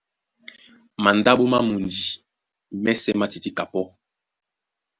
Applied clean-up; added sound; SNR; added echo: none; none; none; none.